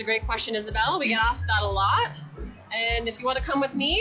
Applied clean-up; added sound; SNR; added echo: classical method log-MMSE.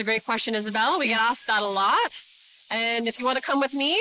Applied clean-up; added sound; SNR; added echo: neural mask model Resemble Enhance denoiser.